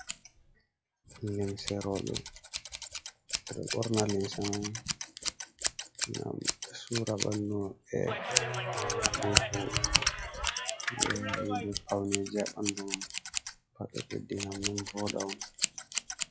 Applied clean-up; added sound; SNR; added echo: classical method log-MMSE.